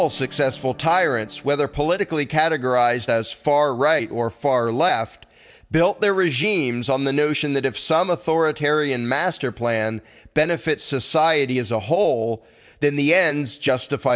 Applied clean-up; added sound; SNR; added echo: none; none; none; none.